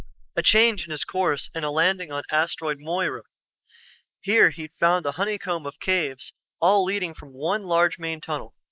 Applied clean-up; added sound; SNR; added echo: neural mask model Resemble Enhance denoiser.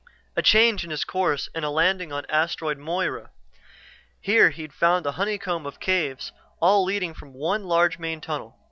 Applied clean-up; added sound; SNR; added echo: none; none; none; none.